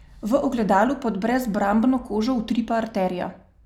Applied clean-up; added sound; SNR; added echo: none; none; none; none.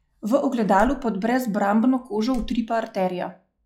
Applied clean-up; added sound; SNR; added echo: classical method log-MMSE.